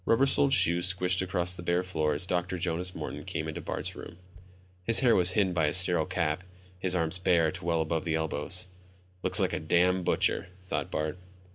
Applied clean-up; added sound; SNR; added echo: none; none; none; none.